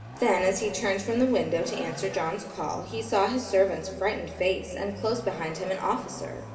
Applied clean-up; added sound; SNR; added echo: none; Vehicle; 16 dB; reverberation time 2.4 s.